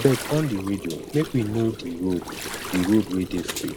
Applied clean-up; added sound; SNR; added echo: none; Gurgling; 9 dB; none.